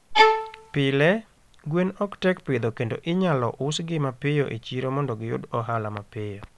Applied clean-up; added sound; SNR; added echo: none; Bowed string instrument; -4 dB; none.